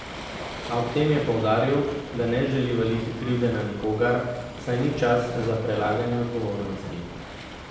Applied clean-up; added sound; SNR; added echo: none; Waves, surf; 11 dB; reverberation time 0.9 s.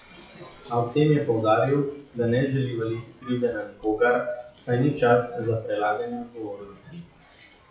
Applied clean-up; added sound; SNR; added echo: classical method WPE with log-MMSE.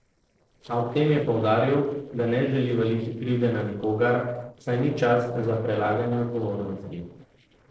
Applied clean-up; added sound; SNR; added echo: neural separator model SepFormer DNS4.